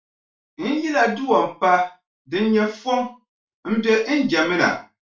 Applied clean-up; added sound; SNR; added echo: none; none; none; reverberation time 0.3 s.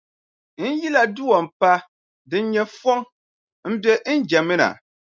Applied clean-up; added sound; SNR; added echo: none; none; none; none.